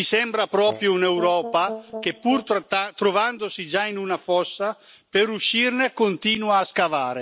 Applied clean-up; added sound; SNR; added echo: none; Brass instrument; 13 dB; none.